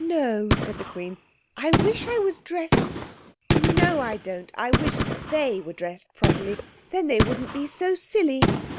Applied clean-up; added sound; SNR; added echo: none; Gunshot, gunfire; -1 dB; none.